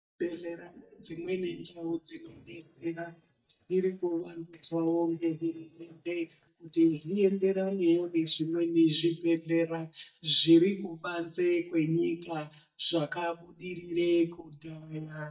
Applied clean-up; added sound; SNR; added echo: neural mask model DeepFilterNet 3.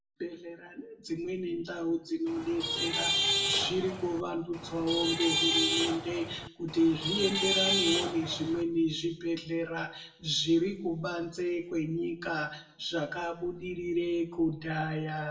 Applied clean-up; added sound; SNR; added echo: none; Traffic noise, roadway noise / Vehicle horn, car horn, honking; 0 dB; reverberation time 0.6 s.